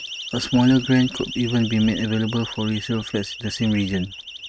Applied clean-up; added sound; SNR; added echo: neural mask model RNNoise.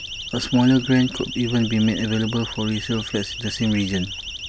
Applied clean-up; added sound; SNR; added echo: none; Siren; 11 dB; none.